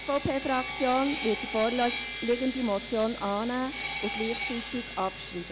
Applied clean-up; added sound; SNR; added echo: none; Sawing; 7 dB; none.